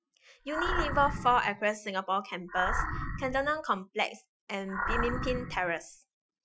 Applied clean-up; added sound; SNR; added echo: classical method Wiener filter.